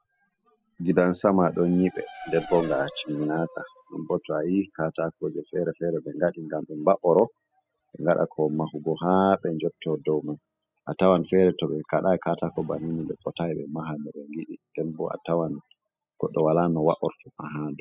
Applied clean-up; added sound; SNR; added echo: classical method spectral subtraction.